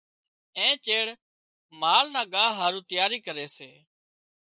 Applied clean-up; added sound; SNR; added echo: neural mask model Resemble Enhance denoiser.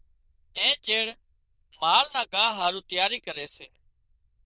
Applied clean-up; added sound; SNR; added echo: neural diffusion model UNIVERSE++.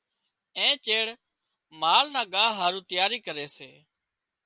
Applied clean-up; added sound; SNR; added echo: none; none; none; none.